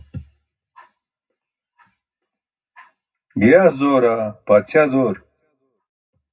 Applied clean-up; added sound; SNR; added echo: none; none; none; reverberation time 0.3 s.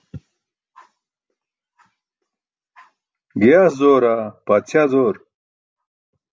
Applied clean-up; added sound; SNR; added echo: none; none; none; none.